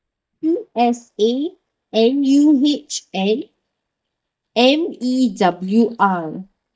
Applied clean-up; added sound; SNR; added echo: neural mask model DeepFilterNet 3.